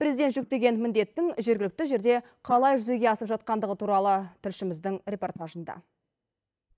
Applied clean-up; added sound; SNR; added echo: neural mask model DeepFilterNet 3.